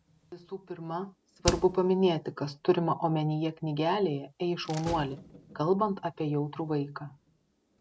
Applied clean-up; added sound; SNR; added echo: none; Slam; 13 dB; none.